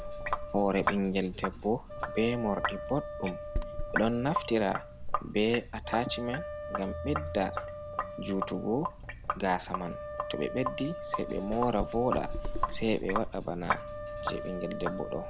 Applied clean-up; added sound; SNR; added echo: none; Wind instrument, woodwind instrument + Sink (filling or washing); 3 dB; none.